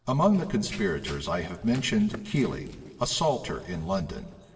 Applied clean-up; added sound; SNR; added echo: neural separator model SepFormer DNS4.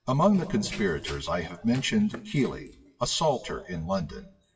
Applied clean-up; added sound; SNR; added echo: classical method WPE with log-MMSE.